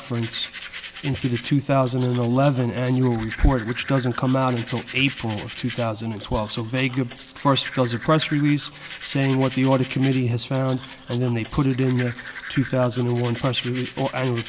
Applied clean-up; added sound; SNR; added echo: none; Domestic sounds, home sounds; 16 dB; none.